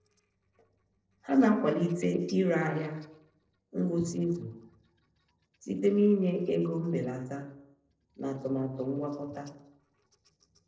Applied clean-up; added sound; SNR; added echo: neural separator model SepFormer DNS4.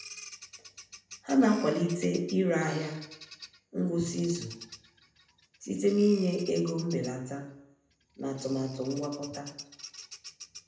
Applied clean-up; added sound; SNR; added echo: none; Bird vocalization, bird call, bird song; 18 dB; reverberation time 0.7 s.